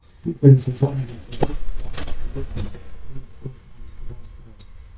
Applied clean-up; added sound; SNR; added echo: neural mask model DeepFilterNet 3.